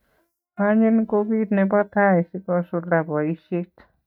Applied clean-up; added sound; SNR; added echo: neural mask model DeepFilterNet 3.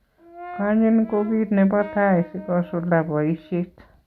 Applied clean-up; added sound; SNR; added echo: none; Brass instrument; 19 dB; none.